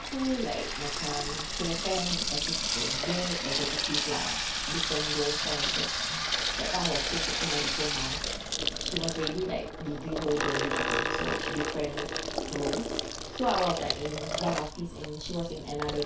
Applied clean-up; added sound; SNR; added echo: none; Sink (filling or washing) / Water tap, faucet; -2 dB; reverberation time 0.2 s.